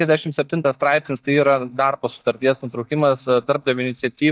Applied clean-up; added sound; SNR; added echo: neural mask model DeepFilterNet 3.